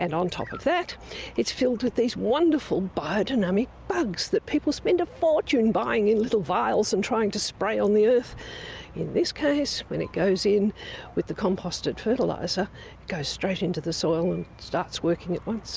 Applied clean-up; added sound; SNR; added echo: none; none; none; none.